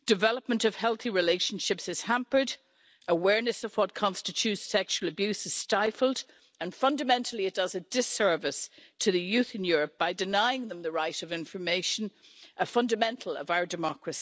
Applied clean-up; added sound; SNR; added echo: none; none; none; none.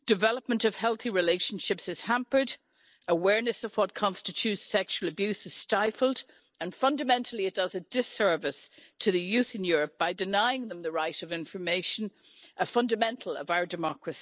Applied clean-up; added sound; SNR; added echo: neural mask model Resemble Enhance denoiser.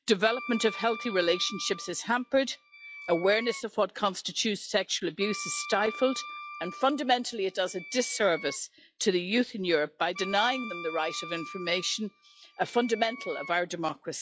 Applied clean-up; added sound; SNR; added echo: classical method log-MMSE.